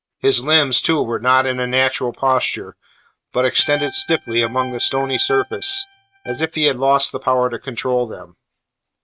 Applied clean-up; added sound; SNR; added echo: neural mask model RNNoise.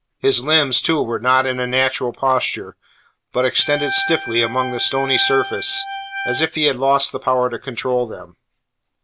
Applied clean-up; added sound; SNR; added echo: none; Organ; 6 dB; none.